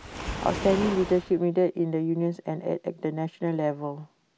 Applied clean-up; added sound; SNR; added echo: none; Waves, surf; 11 dB; none.